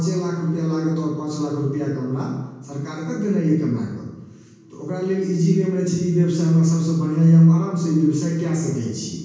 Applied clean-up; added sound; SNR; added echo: none; none; none; reverberation time 1.2 s.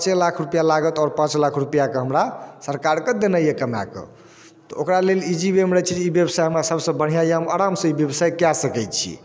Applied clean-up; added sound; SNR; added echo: none; none; none; none.